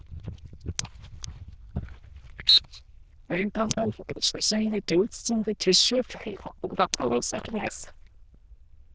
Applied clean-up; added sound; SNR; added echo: neural diffusion model UNIVERSE++.